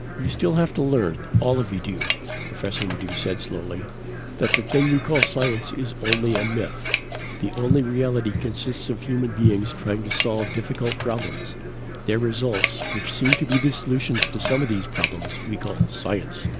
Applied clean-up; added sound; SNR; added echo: none; Scissors; 3 dB; none.